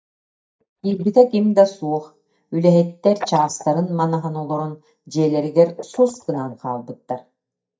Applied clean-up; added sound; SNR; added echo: neural mask model DeepFilterNet 3.